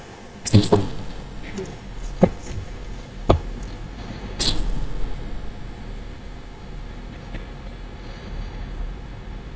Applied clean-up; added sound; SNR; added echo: neural mask model DeepFilterNet 3.